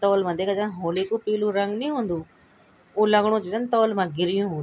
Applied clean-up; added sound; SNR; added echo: none; none; none; none.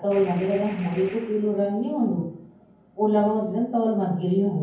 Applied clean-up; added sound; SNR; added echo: none; Gunshot, gunfire; 20 dB; reverberation time 0.9 s.